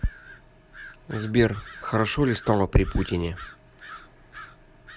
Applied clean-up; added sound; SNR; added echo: none; Bird vocalization, bird call, bird song; 19 dB; none.